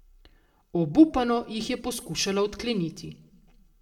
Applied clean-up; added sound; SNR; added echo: none; none; none; reverberation time 0.5 s.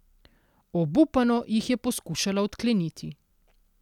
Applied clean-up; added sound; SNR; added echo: none; none; none; none.